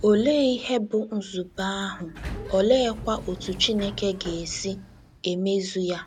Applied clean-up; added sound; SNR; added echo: none; Sliding door; 15 dB; none.